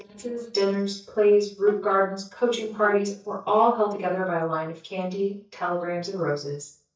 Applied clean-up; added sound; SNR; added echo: neural mask model DeepFilterNet 3.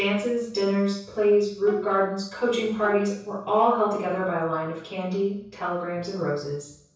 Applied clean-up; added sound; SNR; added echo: none; Bowed string instrument; 16 dB; reverberation time 0.6 s.